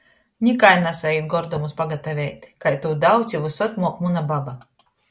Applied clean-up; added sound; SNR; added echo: none; none; none; none.